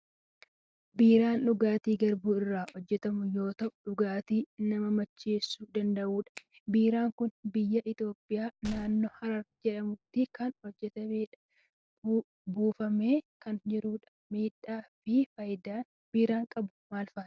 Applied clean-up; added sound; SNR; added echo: neural separator model SepFormer DNS4.